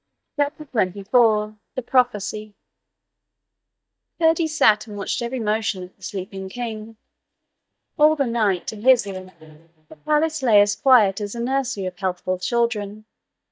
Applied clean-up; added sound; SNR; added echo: neural mask model DeepFilterNet 3.